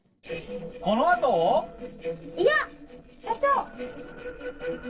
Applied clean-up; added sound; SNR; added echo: neural separator model SepFormer DNS4.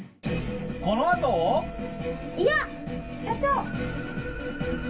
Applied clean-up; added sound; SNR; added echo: none; Wind instrument, woodwind instrument; 16 dB; reverberation time 0.2 s.